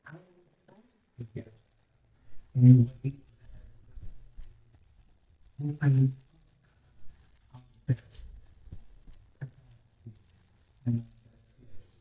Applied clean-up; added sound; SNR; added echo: neural mask model DeepFilterNet 3.